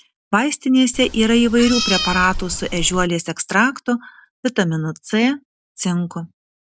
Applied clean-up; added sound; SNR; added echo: none; Meow; 6 dB; none.